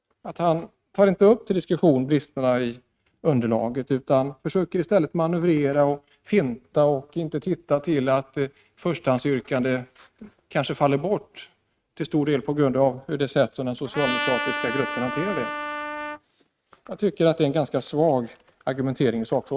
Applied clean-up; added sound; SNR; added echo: neural mask model RNNoise.